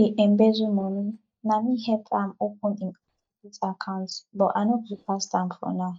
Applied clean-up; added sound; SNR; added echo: neural mask model DeepFilterNet 3.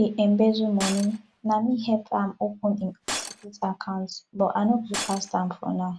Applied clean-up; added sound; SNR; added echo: none; Shatter; 10 dB; none.